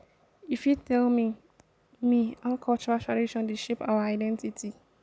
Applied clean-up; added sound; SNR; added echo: none; none; none; none.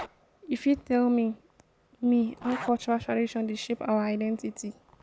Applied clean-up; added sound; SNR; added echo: none; Zipper (clothing); 19 dB; none.